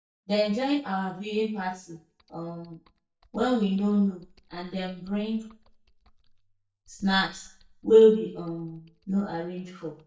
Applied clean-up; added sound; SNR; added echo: neural mask model DeepFilterNet 3.